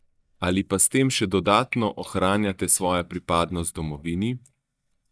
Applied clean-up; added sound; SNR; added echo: neural mask model DeepFilterNet 3.